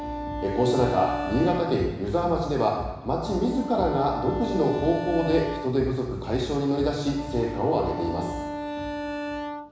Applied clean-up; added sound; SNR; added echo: none; Wind instrument, woodwind instrument; 9 dB; reverberation time 1.0 s.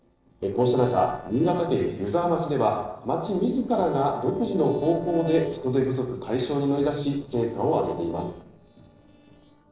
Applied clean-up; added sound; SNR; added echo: neural separator model SepFormer DNS4.